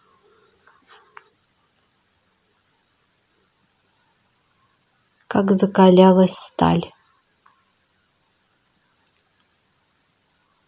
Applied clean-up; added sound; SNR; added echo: none; none; none; none.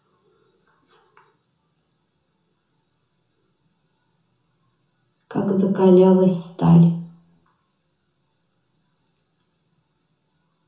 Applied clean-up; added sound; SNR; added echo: none; none; none; reverberation time 0.7 s.